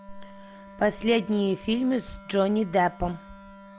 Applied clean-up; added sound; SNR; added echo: none; Wind instrument, woodwind instrument; 19 dB; none.